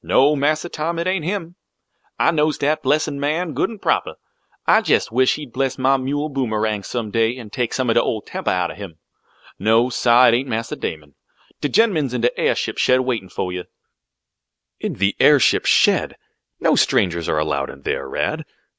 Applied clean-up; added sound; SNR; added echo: none; none; none; none.